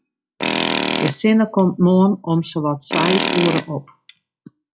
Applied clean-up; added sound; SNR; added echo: classical method log-MMSE.